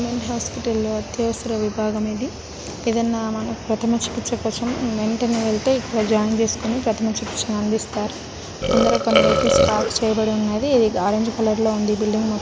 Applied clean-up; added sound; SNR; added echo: none; Burping, eructation; -3 dB; none.